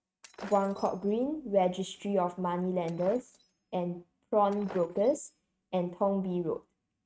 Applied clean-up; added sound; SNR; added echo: neural mask model RNNoise.